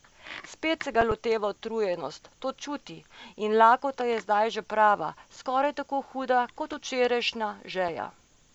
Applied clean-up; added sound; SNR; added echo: none; none; none; none.